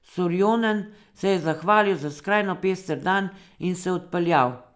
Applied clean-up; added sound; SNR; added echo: none; none; none; none.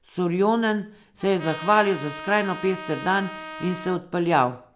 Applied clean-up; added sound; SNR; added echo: none; Trumpet; 13 dB; none.